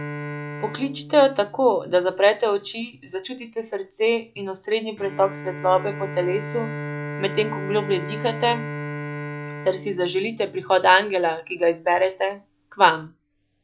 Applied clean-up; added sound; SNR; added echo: none; Bowed string instrument; 12 dB; none.